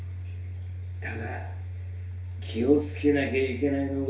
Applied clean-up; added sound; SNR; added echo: none; Domestic sounds, home sounds; 6 dB; reverberation time 0.3 s.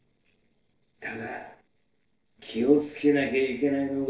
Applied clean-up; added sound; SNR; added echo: neural separator model SepFormer DNS4.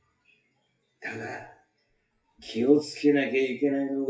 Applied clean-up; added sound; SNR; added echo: classical method WPE with log-MMSE.